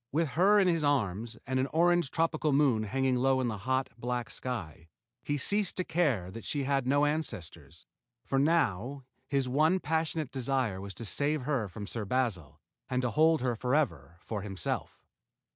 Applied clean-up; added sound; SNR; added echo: none; none; none; none.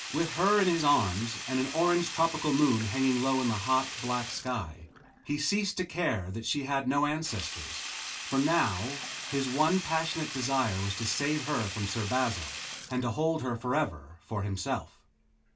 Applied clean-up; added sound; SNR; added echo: none; Sink (filling or washing); 10 dB; reverberation time 0.2 s.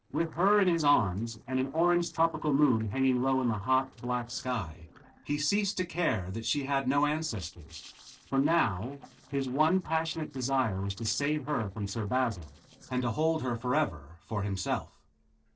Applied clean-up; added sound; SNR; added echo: neural separator model SepFormer DNS4.